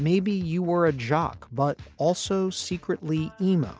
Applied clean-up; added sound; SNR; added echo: none; none; none; none.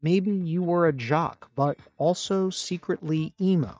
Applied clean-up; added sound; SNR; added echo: neural mask model DeepFilterNet 3.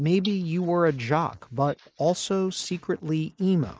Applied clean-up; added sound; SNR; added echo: neural mask model Resemble Enhance denoiser.